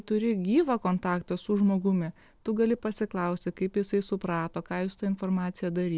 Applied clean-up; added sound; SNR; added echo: none; none; none; none.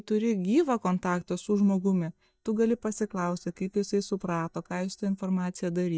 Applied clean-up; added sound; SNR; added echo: neural mask model DeepFilterNet 3.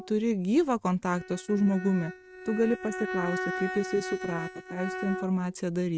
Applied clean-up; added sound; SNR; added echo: neural mask model RNNoise.